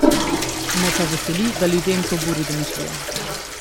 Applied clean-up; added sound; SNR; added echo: none; Toilet flush / Water; -1 dB; none.